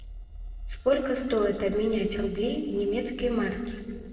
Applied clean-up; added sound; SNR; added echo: neural separator model SepFormer DNS4.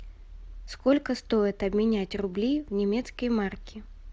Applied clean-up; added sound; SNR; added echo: none; none; none; none.